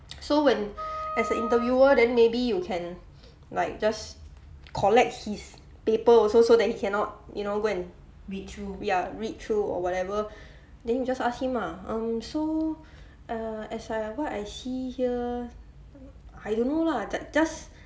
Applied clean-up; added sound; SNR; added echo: none; Wind instrument, woodwind instrument; 9 dB; none.